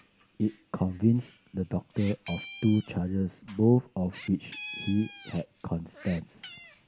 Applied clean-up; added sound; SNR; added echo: none; Meow; 18 dB; none.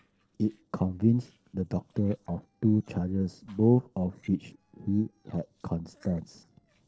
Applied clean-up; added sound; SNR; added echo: neural separator model SepFormer DNS4.